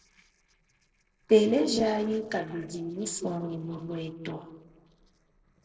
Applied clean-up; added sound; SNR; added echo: neural separator model SepFormer DNS4.